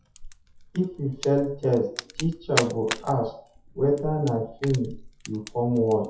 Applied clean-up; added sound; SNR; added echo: classical method WPE with log-MMSE.